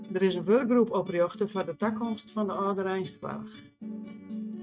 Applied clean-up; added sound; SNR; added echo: neural mask model RNNoise.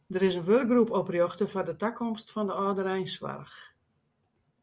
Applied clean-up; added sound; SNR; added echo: none; none; none; none.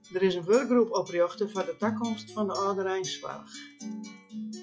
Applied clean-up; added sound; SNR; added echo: classical method log-MMSE.